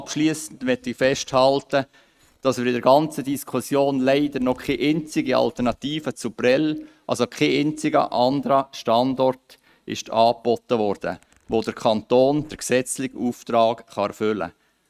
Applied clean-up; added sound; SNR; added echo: neural mask model RNNoise.